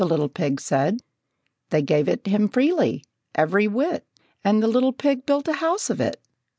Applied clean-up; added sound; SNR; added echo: none; none; none; none.